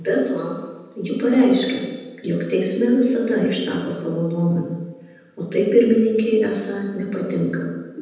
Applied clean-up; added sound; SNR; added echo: none; none; none; reverberation time 1.1 s.